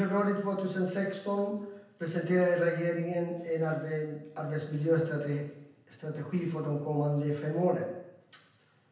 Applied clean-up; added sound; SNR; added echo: none; none; none; reverberation time 0.9 s.